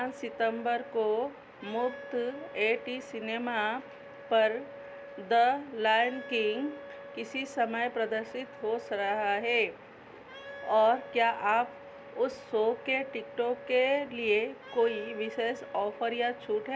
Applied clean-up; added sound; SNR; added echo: none; Wind instrument, woodwind instrument; 17 dB; none.